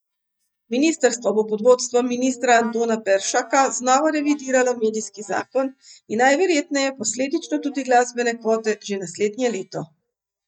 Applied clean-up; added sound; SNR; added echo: neural mask model DeepFilterNet 3.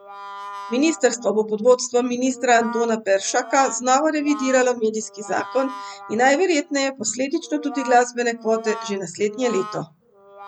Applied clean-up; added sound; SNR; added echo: none; Brass instrument; 16 dB; none.